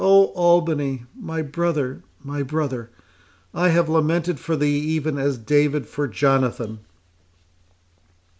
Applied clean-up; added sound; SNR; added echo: none; none; none; none.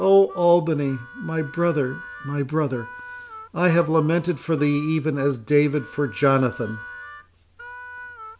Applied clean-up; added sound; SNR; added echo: none; Harmonica; 18 dB; none.